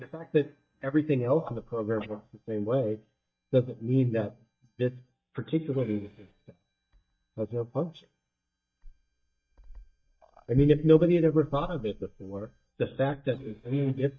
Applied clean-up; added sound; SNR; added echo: neural mask model DeepFilterNet 3.